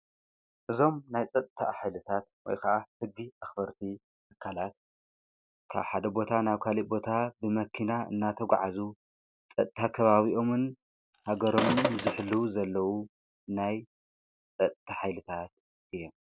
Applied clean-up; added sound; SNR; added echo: none; Sink (filling or washing); 1 dB; none.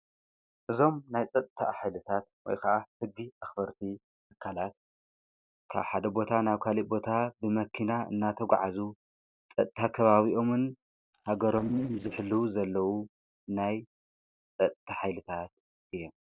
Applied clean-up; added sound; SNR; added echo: neural separator model SepFormer DNS4.